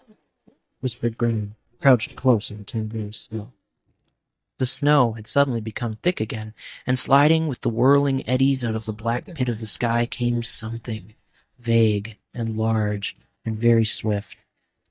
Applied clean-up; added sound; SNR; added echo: neural mask model DeepFilterNet 3.